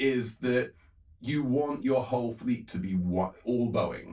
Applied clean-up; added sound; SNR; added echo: none; none; none; reverberation time 0.2 s.